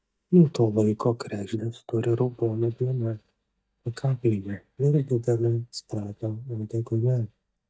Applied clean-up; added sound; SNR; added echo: neural mask model DeepFilterNet 3.